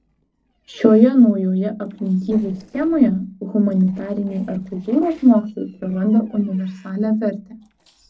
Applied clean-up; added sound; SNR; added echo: neural separator model SepFormer DNS4.